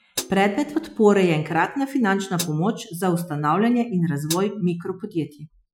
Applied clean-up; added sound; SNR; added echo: classical method Wiener filter.